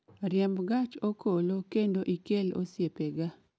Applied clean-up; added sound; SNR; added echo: none; none; none; none.